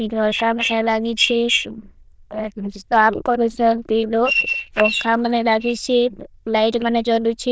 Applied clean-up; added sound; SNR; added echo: neural diffusion model UNIVERSE++.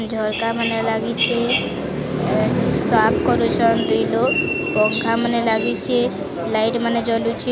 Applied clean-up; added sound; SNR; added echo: none; none; none; none.